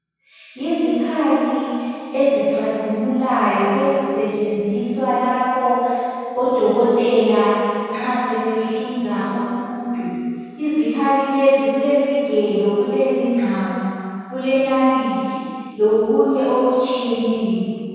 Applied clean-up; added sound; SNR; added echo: none; none; none; reverberation time 2.2 s.